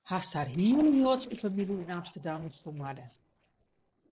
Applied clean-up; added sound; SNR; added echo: neural separator model SepFormer DNS4.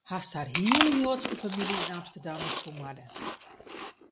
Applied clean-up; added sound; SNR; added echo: none; Chewing, mastication; 2 dB; none.